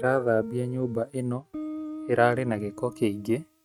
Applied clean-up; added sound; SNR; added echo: neural mask model RNNoise.